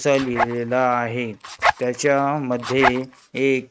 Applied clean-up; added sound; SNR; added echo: neural mask model RNNoise.